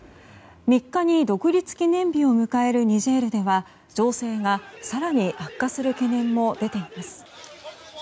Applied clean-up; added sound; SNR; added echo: none; none; none; none.